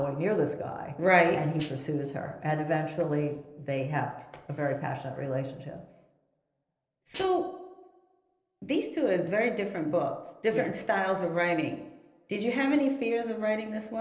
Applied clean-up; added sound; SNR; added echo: neural separator model SepFormer DNS4.